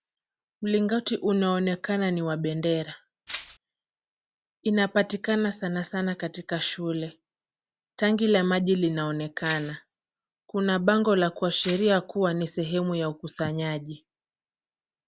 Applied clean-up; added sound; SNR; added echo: none; Rattle (instrument); -3 dB; none.